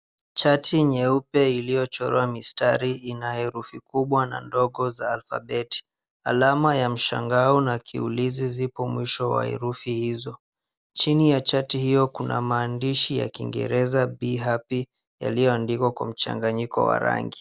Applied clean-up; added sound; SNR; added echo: none; none; none; none.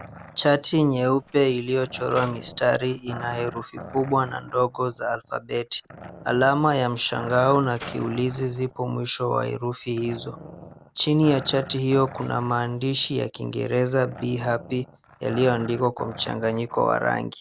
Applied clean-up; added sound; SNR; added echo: none; Mechanisms + Growling; 17 dB; none.